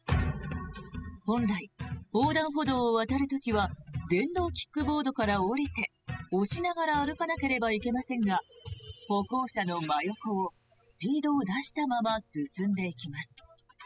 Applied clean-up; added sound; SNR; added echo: classical method spectral subtraction.